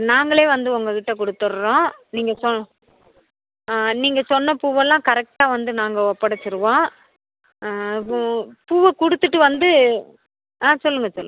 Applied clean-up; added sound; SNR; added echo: none; none; none; none.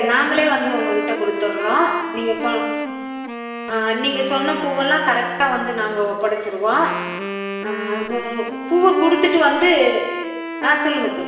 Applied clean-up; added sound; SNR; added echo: none; Wind instrument, woodwind instrument; 8 dB; reverberation time 1.3 s.